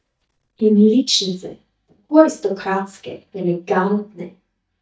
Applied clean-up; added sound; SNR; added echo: neural mask model DeepFilterNet 3.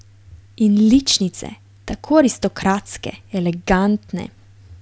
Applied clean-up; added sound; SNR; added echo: none; none; none; none.